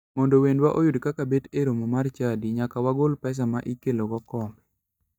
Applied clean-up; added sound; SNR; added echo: neural mask model DeepFilterNet 3.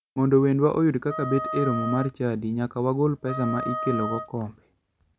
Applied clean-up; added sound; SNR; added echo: none; Wind instrument, woodwind instrument; 8 dB; none.